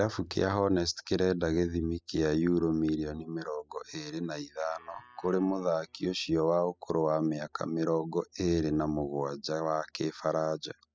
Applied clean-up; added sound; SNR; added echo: classical method spectral subtraction.